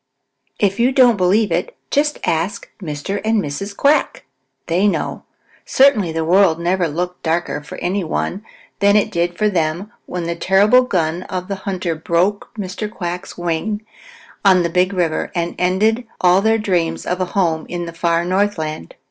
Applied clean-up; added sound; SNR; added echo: none; none; none; none.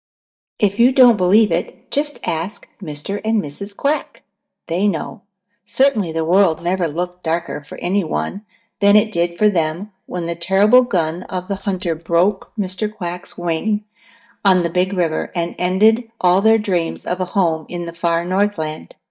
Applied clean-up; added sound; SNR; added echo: neural mask model DeepFilterNet 3.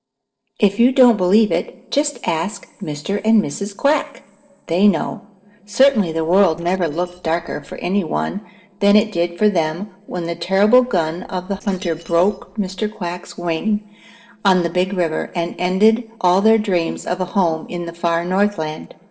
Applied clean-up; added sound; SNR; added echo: neural separator model SepFormer DNS4.